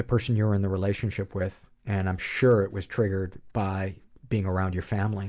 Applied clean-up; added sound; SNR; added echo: none; none; none; none.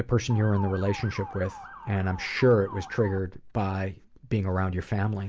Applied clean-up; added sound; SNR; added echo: none; Motor vehicle (road) / Siren; 14 dB; none.